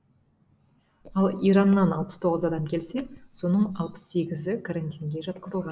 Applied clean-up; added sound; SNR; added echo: neural mask model Resemble Enhance denoiser.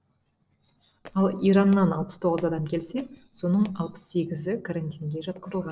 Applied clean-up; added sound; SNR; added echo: neural separator model SepFormer DNS4.